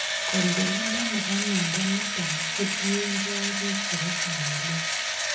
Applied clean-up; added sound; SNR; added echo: none; Engine / Drill; -2 dB; reverberation time 0.3 s.